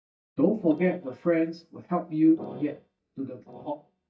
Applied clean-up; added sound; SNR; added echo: neural mask model DeepFilterNet 3.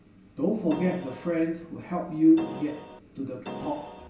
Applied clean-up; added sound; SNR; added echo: none; Keyboard (musical); 11 dB; reverberation time 0.3 s.